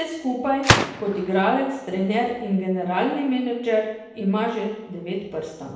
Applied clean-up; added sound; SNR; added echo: none; Gunshot, gunfire; 4 dB; reverberation time 0.9 s.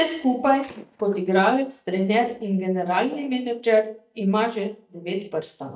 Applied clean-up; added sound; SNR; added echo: neural mask model DeepFilterNet 3.